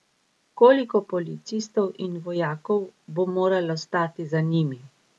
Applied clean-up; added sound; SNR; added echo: none; none; none; none.